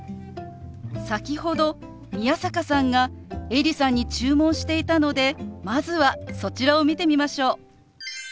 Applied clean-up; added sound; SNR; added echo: none; none; none; none.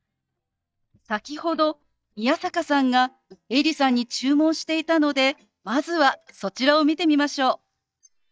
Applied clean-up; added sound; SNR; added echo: neural mask model DeepFilterNet 3.